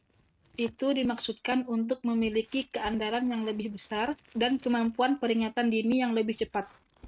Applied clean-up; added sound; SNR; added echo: neural mask model RNNoise.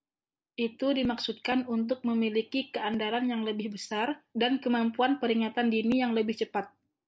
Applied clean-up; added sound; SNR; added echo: none; none; none; none.